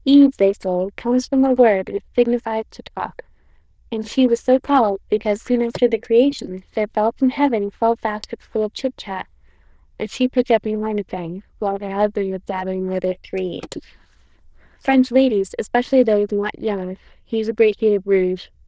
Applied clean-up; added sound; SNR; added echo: neural diffusion model UNIVERSE++.